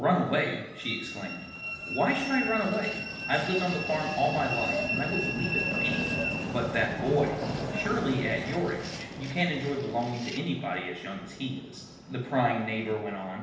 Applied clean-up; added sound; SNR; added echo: none; Train; 4 dB; reverberation time 0.9 s.